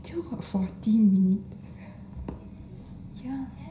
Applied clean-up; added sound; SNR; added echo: none; none; none; reverberation time 0.5 s.